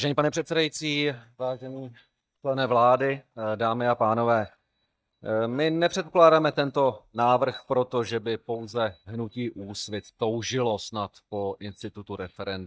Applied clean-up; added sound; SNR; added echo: neural mask model DeepFilterNet 3.